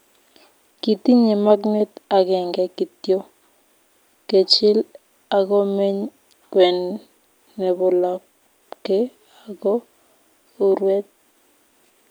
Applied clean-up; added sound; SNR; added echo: none; none; none; none.